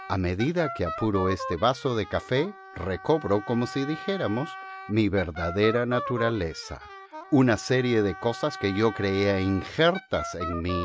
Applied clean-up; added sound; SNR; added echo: none; Wind instrument, woodwind instrument; 12 dB; none.